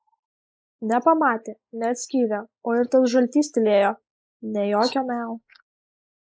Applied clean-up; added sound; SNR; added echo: neural mask model Resemble Enhance denoiser.